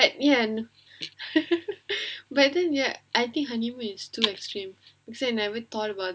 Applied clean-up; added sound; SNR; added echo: none; none; none; none.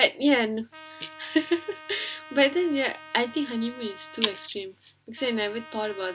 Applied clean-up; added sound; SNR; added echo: none; Trumpet; 19 dB; none.